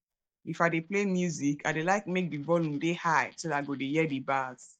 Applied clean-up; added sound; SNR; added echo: neural mask model DeepFilterNet 3.